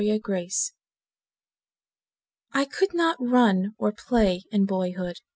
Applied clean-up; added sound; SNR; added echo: none; none; none; none.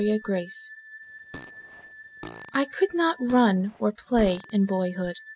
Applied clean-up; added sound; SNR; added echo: none; Fart + Wind instrument, woodwind instrument; 18 dB; none.